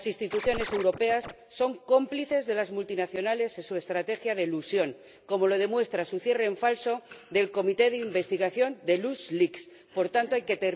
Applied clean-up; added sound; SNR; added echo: none; Scratching (performance technique); 10 dB; none.